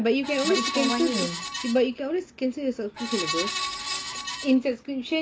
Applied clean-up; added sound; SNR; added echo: none; Screech; 5 dB; none.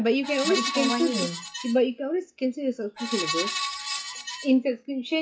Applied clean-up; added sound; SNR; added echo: classical method log-MMSE.